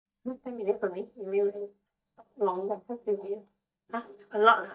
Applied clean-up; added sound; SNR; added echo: neural mask model DeepFilterNet 3.